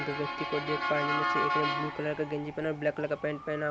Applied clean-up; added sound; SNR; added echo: none; Motor vehicle (road) / Siren; 1 dB; none.